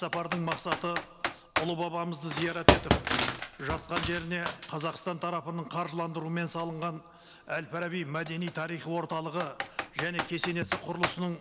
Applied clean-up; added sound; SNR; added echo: none; Computer keyboard; 0 dB; none.